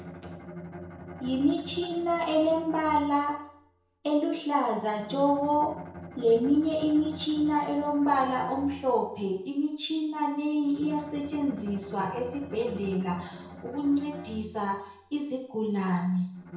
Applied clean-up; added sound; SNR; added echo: none; Bowed string instrument; 16 dB; reverberation time 0.5 s.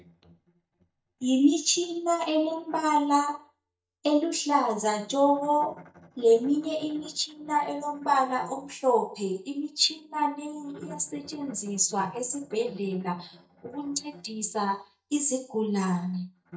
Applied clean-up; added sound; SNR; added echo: neural mask model DeepFilterNet 3.